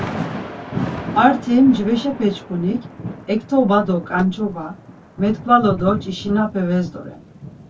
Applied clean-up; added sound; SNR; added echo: none; Thunder / Rain; 11 dB; reverberation time 0.1 s.